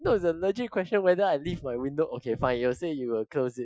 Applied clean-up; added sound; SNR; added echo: classical method Wiener filter.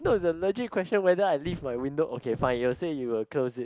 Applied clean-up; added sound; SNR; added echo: none; Cupboard open or close; 18 dB; none.